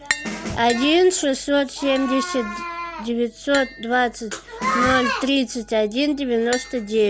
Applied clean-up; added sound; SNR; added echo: none; Tap + Snare drum; 13 dB; none.